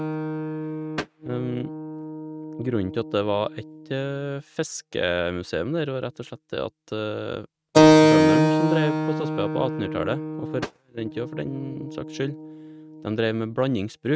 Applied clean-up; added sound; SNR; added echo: neural mask model RNNoise.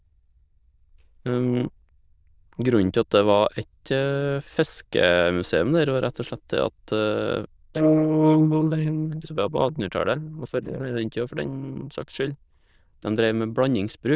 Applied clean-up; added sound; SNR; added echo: neural diffusion model UNIVERSE++.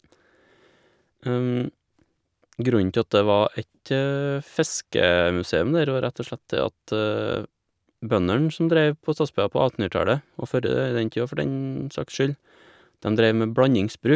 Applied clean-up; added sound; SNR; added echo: none; none; none; none.